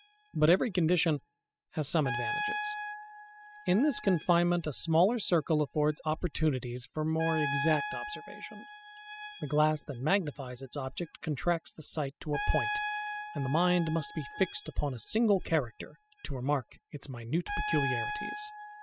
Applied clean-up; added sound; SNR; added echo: classical method spectral subtraction.